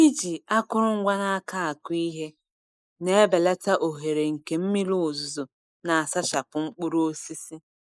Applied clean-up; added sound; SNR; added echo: neural mask model Resemble Enhance denoiser.